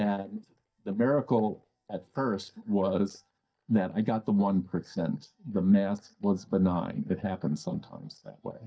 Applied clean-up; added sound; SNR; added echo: neural mask model DeepFilterNet 3.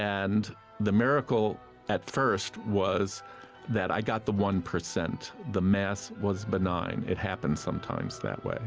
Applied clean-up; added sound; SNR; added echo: none; none; none; none.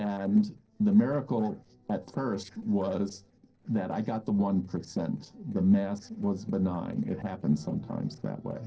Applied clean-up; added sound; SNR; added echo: neural separator model SepFormer DNS4.